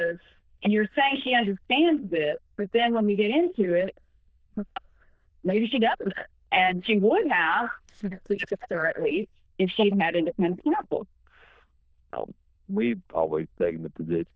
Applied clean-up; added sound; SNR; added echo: neural diffusion model UNIVERSE++.